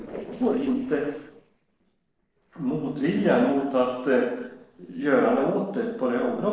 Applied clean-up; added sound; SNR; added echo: neural separator model SepFormer DNS4.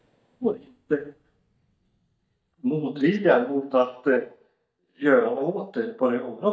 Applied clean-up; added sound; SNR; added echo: neural mask model DeepFilterNet 3.